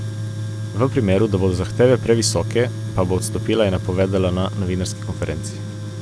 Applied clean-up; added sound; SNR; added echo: none; Tools; 6 dB; none.